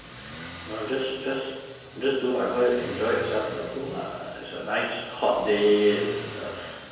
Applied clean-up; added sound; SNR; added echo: none; Motor vehicle (road); 16 dB; reverberation time 1.2 s.